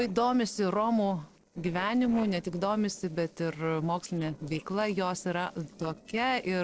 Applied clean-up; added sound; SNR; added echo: neural separator model SepFormer DNS4.